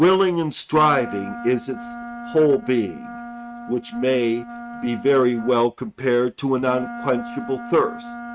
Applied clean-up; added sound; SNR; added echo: neural mask model RNNoise.